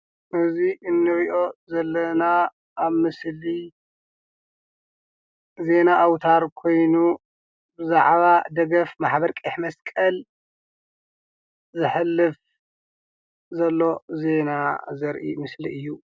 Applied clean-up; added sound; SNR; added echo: none; none; none; none.